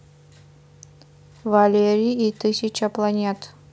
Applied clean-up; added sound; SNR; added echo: none; none; none; none.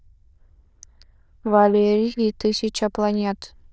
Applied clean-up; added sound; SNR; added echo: neural diffusion model UNIVERSE++.